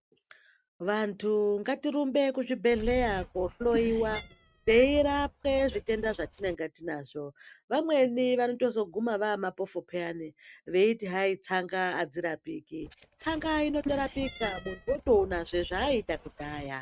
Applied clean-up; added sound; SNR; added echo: neural mask model RNNoise.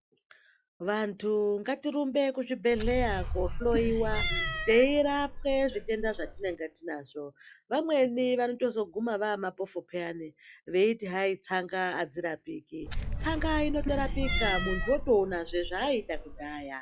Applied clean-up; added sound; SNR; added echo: classical method log-MMSE.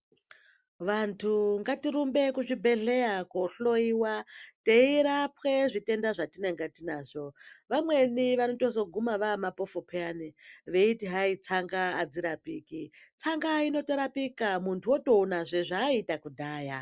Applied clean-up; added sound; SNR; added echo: none; none; none; none.